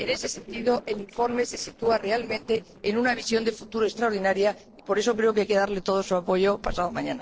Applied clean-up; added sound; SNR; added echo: neural separator model SepFormer DNS4.